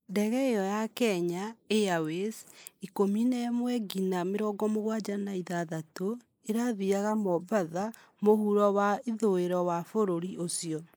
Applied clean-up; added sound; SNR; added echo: neural mask model Resemble Enhance denoiser.